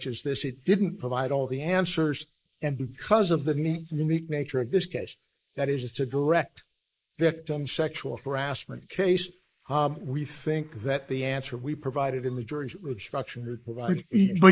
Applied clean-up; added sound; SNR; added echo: neural mask model Resemble Enhance denoiser.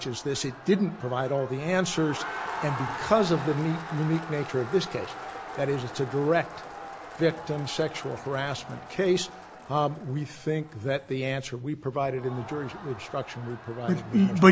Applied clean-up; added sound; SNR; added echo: none; Crowd; 12 dB; none.